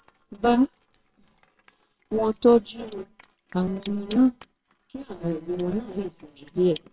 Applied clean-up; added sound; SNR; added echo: neural separator model SepFormer WHAMR!.